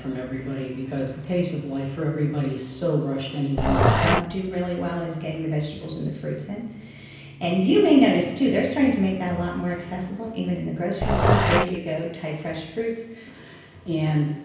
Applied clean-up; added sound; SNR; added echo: none; Growling; -4 dB; reverberation time 0.9 s.